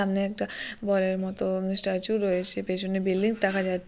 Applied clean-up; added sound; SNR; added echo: none; none; none; none.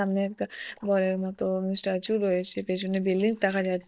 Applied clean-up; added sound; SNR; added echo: neural mask model DeepFilterNet 3.